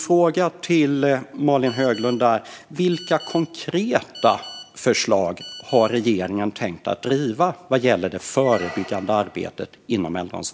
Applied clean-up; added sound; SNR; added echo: none; Squeak + Telephone; 18 dB; none.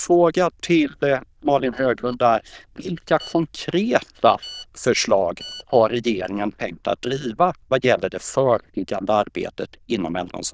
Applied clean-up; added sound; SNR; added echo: neural diffusion model UNIVERSE++.